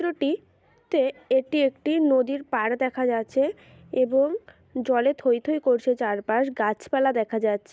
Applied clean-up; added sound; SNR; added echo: none; none; none; none.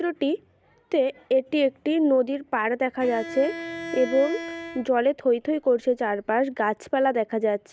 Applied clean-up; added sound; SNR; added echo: none; Bowed string instrument; 12 dB; none.